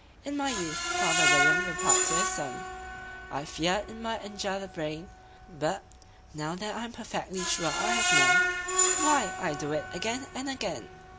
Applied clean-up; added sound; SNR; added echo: none; Screech; -3 dB; none.